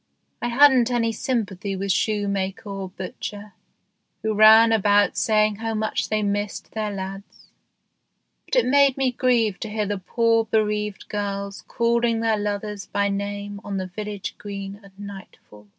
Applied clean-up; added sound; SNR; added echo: none; none; none; none.